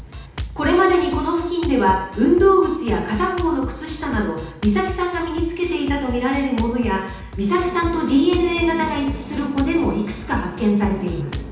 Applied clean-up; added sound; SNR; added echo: none; Drum kit; 11 dB; reverberation time 0.8 s.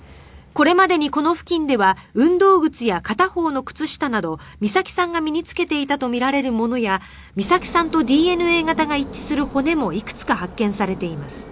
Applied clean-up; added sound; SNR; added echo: none; none; none; none.